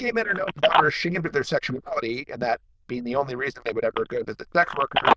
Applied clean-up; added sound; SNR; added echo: neural diffusion model UNIVERSE++.